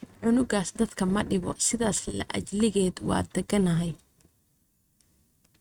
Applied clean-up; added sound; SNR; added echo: neural mask model RNNoise.